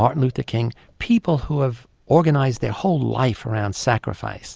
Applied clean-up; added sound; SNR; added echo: none; none; none; none.